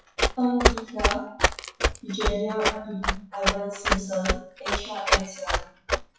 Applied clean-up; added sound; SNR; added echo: classical method WPE with log-MMSE.